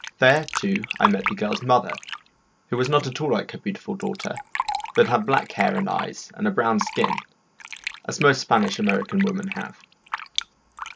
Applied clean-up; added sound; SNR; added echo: none; Fill (with liquid); 8 dB; none.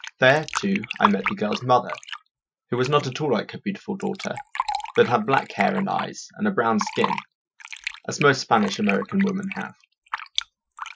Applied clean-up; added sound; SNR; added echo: classical method Wiener filter.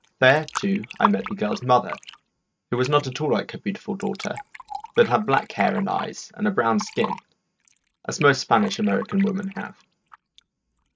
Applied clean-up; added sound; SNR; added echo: neural mask model RNNoise.